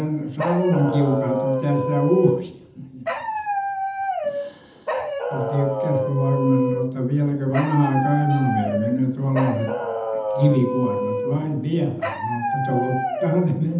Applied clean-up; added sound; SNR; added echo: none; Dog; 4 dB; reverberation time 0.8 s.